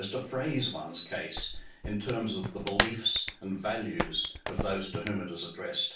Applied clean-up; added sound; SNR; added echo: none; Clapping; 3 dB; reverberation time 0.3 s.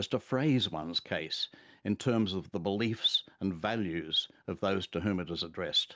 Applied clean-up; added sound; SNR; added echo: none; none; none; none.